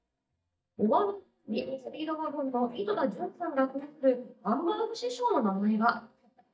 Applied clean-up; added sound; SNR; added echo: neural mask model DeepFilterNet 3.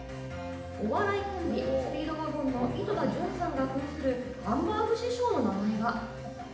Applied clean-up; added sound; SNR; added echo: none; Keyboard (musical); 17 dB; reverberation time 0.8 s.